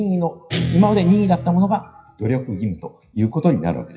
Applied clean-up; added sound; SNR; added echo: classical method WPE with log-MMSE.